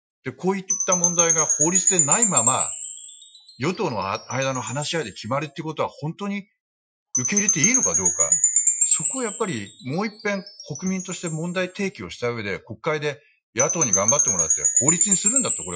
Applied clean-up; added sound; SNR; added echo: classical method Wiener filter.